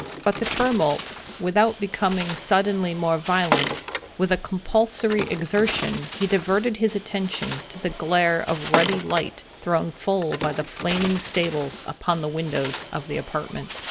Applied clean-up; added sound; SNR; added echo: none; Bird; 7 dB; none.